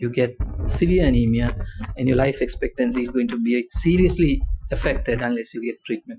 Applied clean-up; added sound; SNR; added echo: classical method Wiener filter.